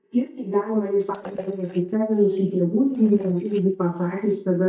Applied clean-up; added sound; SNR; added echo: neural mask model DeepFilterNet 3.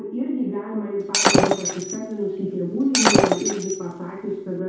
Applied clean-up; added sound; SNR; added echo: none; Shatter; -3 dB; reverberation time 0.8 s.